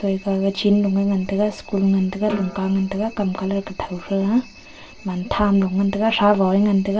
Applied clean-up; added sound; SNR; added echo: none; Snare drum; 16 dB; reverberation time 0.2 s.